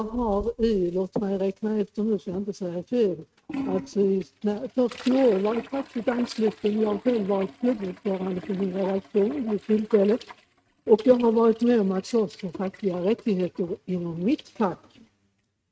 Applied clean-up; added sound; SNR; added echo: neural mask model RNNoise.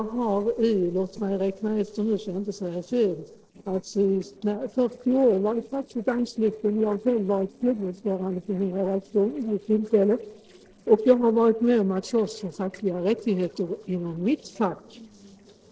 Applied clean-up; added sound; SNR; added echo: neural separator model SepFormer DNS4.